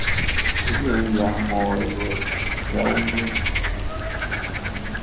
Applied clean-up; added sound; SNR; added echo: none; Frog; -3 dB; reverberation time 0.6 s.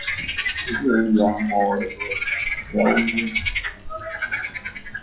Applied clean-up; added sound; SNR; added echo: classical method WPE with log-MMSE.